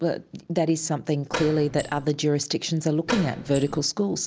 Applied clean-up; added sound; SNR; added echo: none; Door; 8 dB; none.